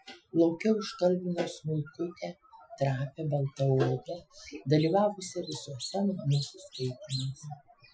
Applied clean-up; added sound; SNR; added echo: classical method Wiener filter.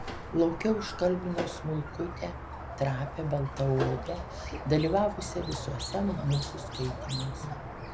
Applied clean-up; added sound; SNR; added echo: none; Squeak; 7 dB; none.